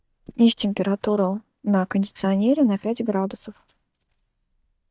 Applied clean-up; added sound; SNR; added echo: neural mask model DeepFilterNet 3.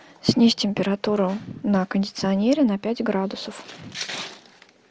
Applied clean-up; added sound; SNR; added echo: none; none; none; none.